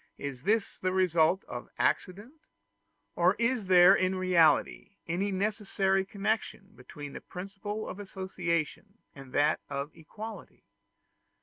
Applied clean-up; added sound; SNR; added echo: none; none; none; none.